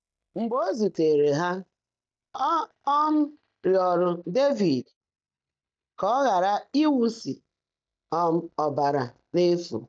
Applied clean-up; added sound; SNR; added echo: neural mask model DeepFilterNet 3.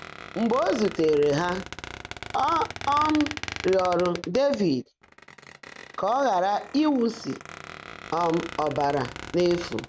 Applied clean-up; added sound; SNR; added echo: none; Squeak; 13 dB; none.